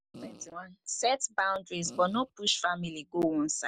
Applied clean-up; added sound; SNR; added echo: none; Fart; 17 dB; none.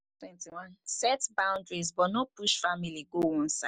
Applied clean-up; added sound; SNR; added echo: none; none; none; none.